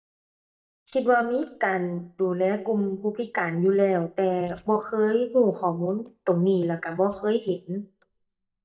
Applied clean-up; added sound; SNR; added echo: neural mask model DeepFilterNet 3.